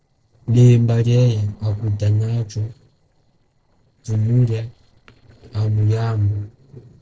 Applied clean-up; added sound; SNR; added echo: neural separator model SepFormer DNS4.